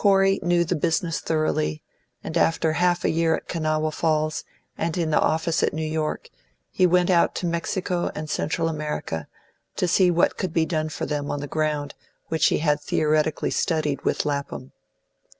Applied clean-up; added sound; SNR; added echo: none; none; none; none.